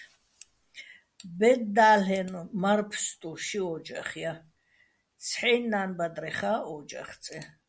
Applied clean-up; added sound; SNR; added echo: none; none; none; none.